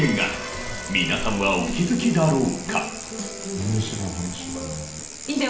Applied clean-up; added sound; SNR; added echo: none; Bicycle; 10 dB; reverberation time 0.7 s.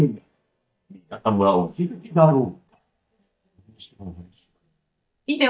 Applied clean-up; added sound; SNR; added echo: neural mask model DeepFilterNet 3.